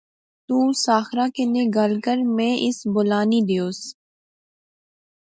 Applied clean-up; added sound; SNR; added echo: none; none; none; none.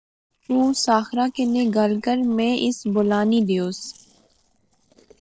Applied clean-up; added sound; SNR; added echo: neural separator model SepFormer DNS4.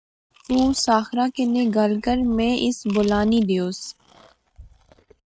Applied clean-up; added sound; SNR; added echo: neural mask model RNNoise.